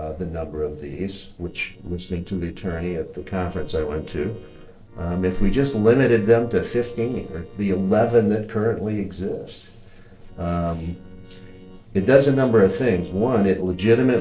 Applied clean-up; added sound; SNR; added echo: neural separator model SepFormer DNS4.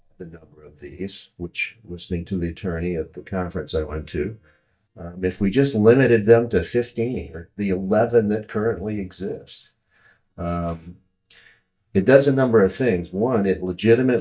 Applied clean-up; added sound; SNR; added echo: neural mask model DeepFilterNet 3.